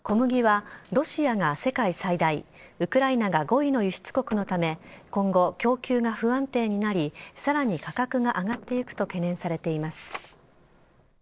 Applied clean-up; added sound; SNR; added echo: neural separator model SepFormer DNS4.